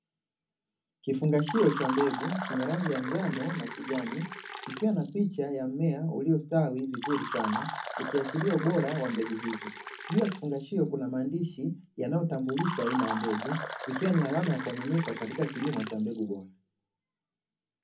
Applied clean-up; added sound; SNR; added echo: none; Fill (with liquid); 8 dB; reverberation time 0.4 s.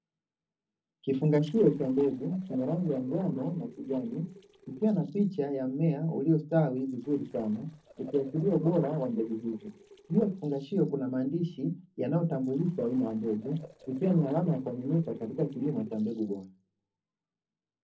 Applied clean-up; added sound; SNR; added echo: neural separator model SepFormer DNS4.